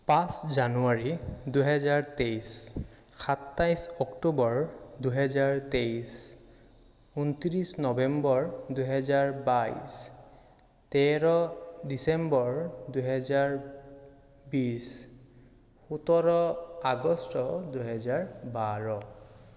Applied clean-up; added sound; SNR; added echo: none; none; none; none.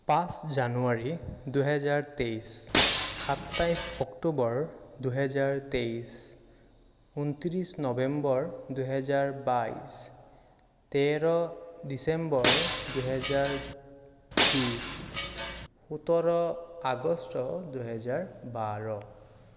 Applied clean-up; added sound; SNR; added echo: none; Shatter; -5 dB; none.